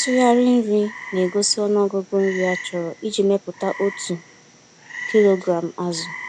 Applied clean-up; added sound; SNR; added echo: none; Frog; 14 dB; none.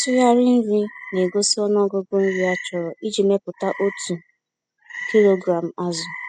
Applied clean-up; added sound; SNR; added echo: classical method spectral subtraction.